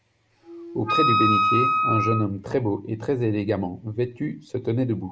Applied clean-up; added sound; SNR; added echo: none; Wind instrument, woodwind instrument; -3 dB; none.